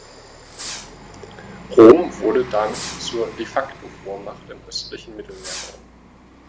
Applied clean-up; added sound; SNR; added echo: none; Bus + Fireworks; 16 dB; none.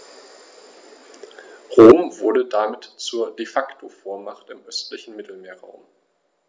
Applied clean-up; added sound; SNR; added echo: none; none; none; none.